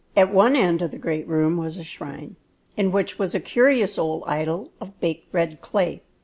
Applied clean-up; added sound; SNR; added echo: none; none; none; none.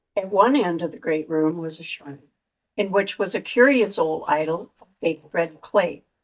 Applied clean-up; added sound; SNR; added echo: neural mask model DeepFilterNet 3.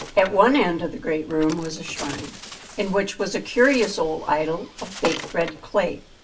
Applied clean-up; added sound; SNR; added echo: none; Bird; 14 dB; reverberation time 0.2 s.